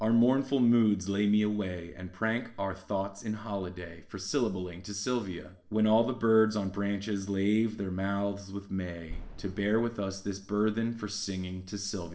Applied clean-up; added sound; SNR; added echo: neural separator model SepFormer DNS4.